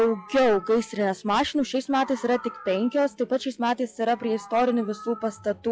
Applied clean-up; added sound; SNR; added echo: classical method log-MMSE.